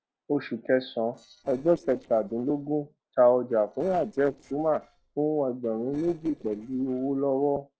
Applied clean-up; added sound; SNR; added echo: neural separator model SepFormer DNS4.